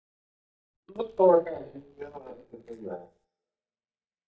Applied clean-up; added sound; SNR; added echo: neural mask model DeepFilterNet 3.